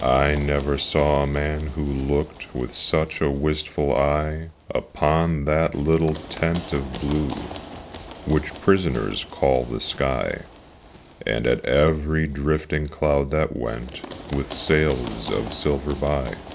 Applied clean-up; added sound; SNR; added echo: none; Run; 17 dB; none.